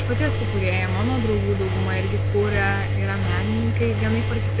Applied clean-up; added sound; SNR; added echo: none; Engine; -4 dB; none.